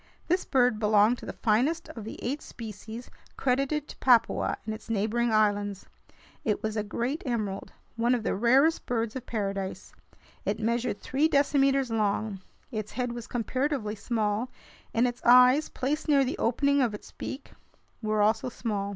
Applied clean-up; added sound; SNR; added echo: none; none; none; none.